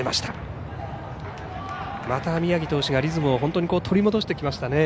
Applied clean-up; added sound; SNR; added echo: none; none; none; none.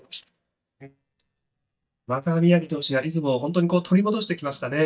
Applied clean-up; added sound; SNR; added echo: neural mask model DeepFilterNet 3.